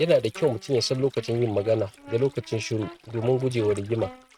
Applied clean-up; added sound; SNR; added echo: neural mask model RNNoise.